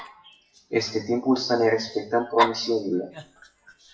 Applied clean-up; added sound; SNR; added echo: classical method WPE with log-MMSE.